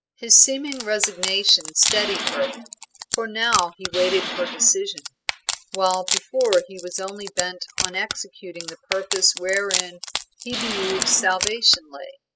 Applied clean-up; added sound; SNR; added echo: classical method spectral subtraction.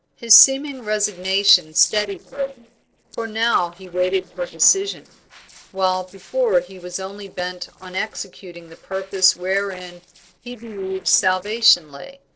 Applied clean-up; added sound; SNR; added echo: neural separator model SepFormer DNS4.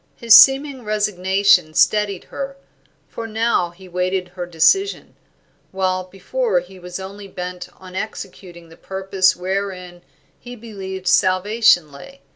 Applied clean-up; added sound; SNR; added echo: none; none; none; none.